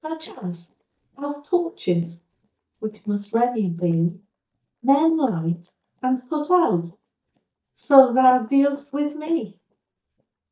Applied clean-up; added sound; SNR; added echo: neural mask model DeepFilterNet 3.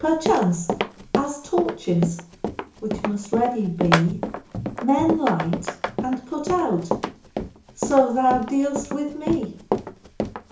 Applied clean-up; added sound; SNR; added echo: none; Run; 5 dB; reverberation time 0.7 s.